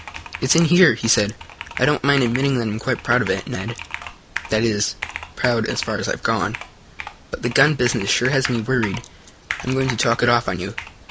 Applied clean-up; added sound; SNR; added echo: none; Computer keyboard; 13 dB; none.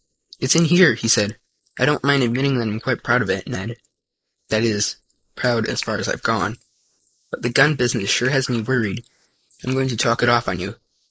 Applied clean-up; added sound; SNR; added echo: neural mask model Resemble Enhance denoiser.